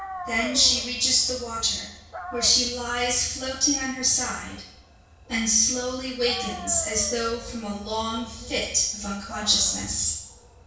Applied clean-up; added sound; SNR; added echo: none; Dog; 15 dB; reverberation time 0.6 s.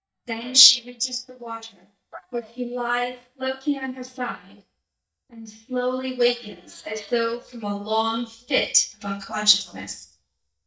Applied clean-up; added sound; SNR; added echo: neural mask model DeepFilterNet 3.